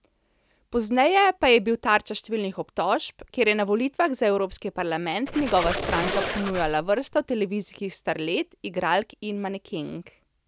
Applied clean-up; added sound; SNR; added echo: none; Squeak; 5 dB; none.